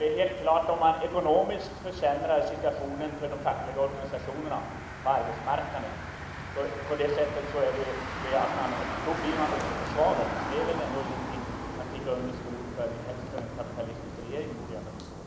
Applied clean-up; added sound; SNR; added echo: none; Motor vehicle (road); 7 dB; none.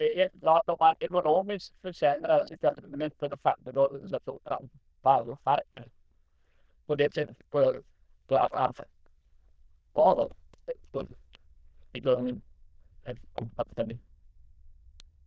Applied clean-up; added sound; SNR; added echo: neural diffusion model UNIVERSE++.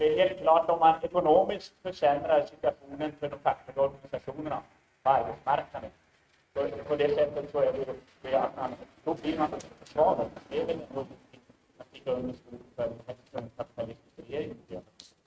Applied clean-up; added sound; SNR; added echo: neural mask model RNNoise.